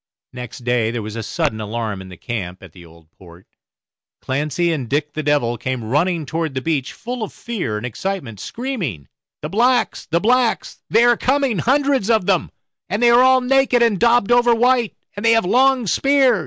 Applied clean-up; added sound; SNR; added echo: neural mask model Resemble Enhance denoiser.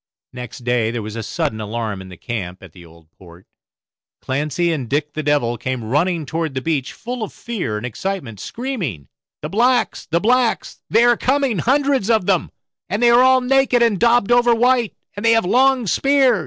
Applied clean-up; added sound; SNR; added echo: neural separator model SepFormer DNS4.